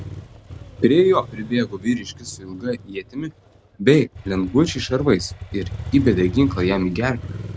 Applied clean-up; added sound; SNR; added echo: none; Motorcycle; 12 dB; none.